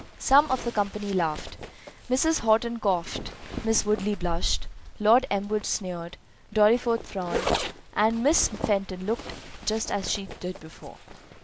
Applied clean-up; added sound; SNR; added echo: none; Zipper (clothing); 8 dB; none.